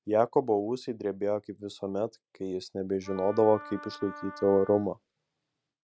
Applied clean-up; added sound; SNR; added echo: neural mask model RNNoise.